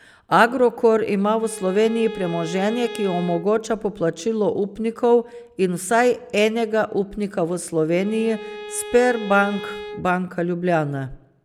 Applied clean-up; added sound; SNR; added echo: none; Bowed string instrument; 14 dB; none.